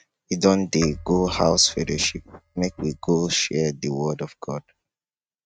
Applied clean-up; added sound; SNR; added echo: neural mask model RNNoise.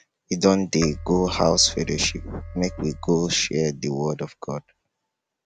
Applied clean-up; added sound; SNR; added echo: none; Keyboard (musical); 14 dB; none.